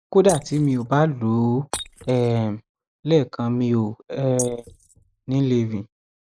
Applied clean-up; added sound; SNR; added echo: neural mask model Resemble Enhance denoiser.